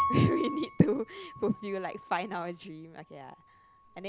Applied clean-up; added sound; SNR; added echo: none; Piano; 8 dB; none.